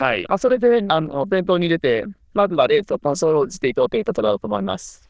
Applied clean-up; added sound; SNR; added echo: neural diffusion model UNIVERSE++.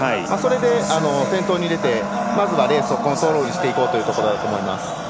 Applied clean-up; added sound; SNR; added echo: none; Wind instrument, woodwind instrument; 9 dB; none.